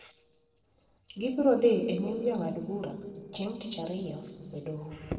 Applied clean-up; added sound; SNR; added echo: neural separator model SepFormer DNS4.